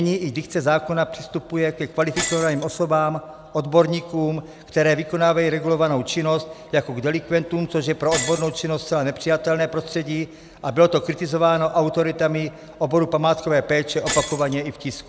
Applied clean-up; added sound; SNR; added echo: none; Shatter; 16 dB; none.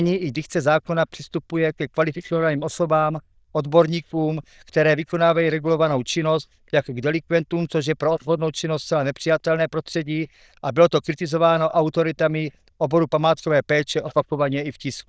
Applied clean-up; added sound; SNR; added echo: neural diffusion model UNIVERSE++.